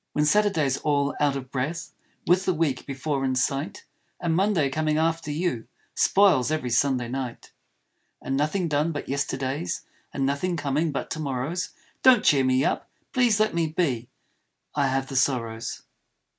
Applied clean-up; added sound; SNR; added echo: none; none; none; none.